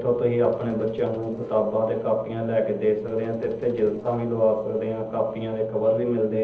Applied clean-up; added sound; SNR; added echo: neural separator model SepFormer DNS4.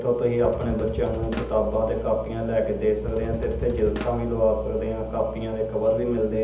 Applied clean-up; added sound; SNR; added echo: none; Drum kit; 11 dB; reverberation time 0.7 s.